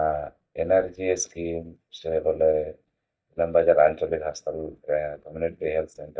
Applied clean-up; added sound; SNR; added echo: neural mask model DeepFilterNet 3.